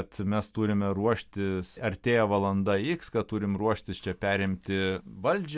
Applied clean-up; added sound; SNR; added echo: none; none; none; none.